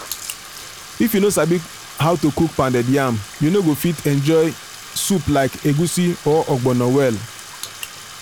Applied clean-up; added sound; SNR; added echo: none; Bathtub (filling or washing); 17 dB; none.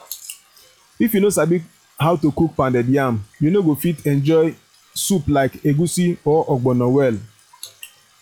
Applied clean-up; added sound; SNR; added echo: classical method log-MMSE.